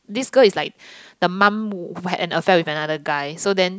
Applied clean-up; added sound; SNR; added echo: none; none; none; none.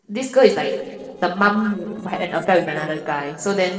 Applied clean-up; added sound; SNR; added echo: neural separator model SepFormer DNS4.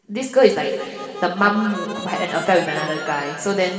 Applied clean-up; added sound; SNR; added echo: none; Harmonica; 13 dB; reverberation time 2.4 s.